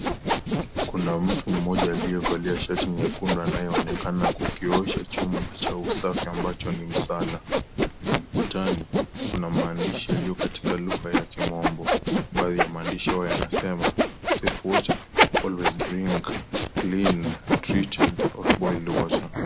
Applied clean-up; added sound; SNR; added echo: none; Sawing; -3 dB; none.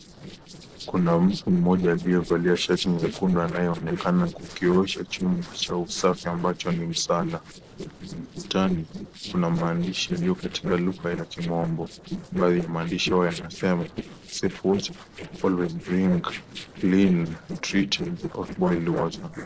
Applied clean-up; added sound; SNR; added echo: neural separator model SepFormer DNS4.